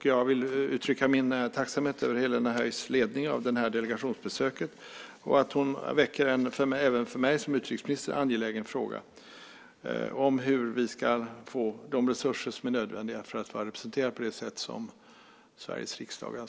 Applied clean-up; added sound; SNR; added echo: none; none; none; none.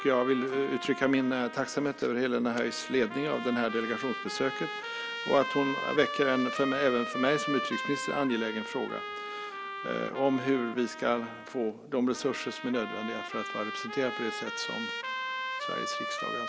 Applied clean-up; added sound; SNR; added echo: none; Trumpet; 7 dB; none.